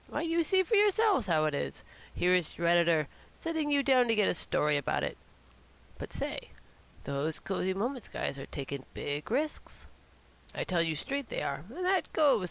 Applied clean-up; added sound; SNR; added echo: none; none; none; none.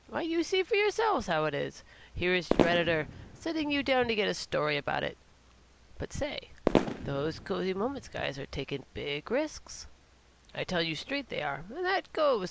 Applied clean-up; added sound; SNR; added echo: none; Fireworks; 1 dB; none.